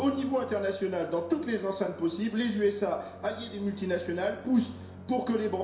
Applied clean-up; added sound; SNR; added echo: none; Musical instrument; 17 dB; reverberation time 0.7 s.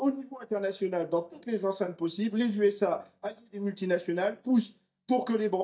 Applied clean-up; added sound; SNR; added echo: neural mask model DeepFilterNet 3.